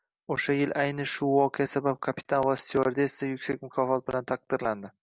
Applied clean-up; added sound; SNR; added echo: none; none; none; none.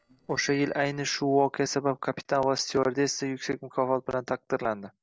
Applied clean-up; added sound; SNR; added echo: neural separator model SepFormer DNS4.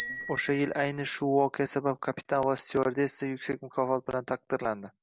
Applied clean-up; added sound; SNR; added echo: none; Bicycle bell; 3 dB; none.